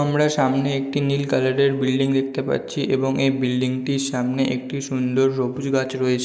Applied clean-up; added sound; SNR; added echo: neural mask model Resemble Enhance denoiser.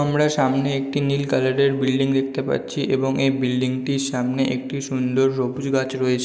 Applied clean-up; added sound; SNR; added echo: none; none; none; none.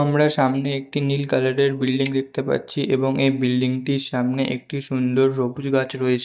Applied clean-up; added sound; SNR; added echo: neural mask model DeepFilterNet 3.